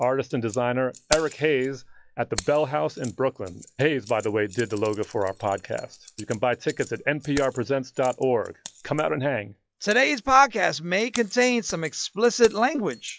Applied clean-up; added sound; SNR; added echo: classical method log-MMSE.